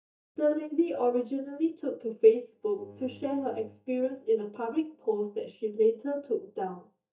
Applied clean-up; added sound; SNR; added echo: neural mask model DeepFilterNet 3.